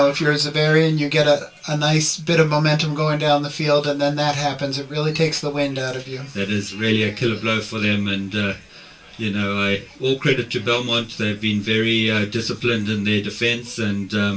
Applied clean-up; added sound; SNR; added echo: none; none; none; reverberation time 0.2 s.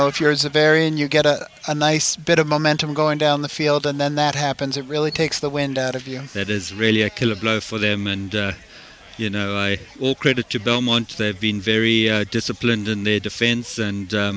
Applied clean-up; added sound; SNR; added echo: none; none; none; none.